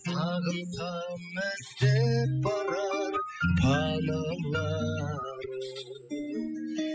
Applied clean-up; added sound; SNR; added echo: classical method spectral subtraction.